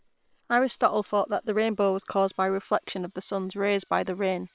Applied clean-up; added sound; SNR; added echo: neural separator model SepFormer WHAM!.